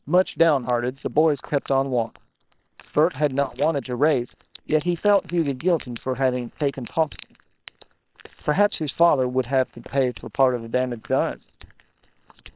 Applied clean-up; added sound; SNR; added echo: neural separator model SepFormer WHAM!.